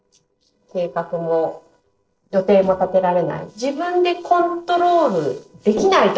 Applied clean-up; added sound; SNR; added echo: neural separator model SepFormer DNS4.